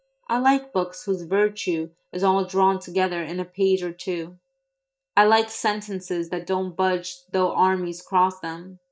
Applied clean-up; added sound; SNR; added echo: neural mask model DeepFilterNet 3.